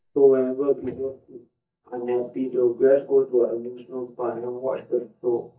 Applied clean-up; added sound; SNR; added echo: neural mask model DeepFilterNet 3.